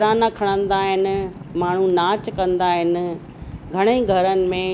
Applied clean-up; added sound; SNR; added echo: none; Fire; 18 dB; none.